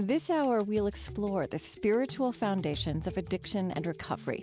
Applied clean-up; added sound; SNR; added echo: none; none; none; none.